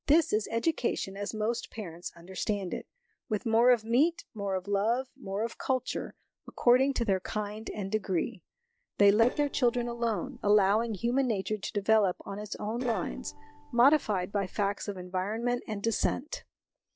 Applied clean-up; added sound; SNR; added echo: neural separator model SepFormer DNS4.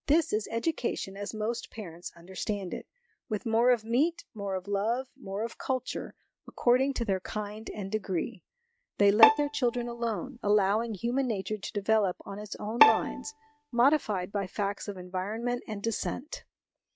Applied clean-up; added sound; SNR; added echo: neural mask model RNNoise.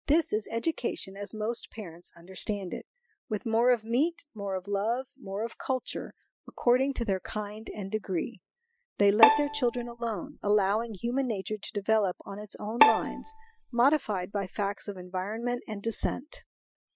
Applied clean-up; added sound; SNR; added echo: classical method spectral subtraction.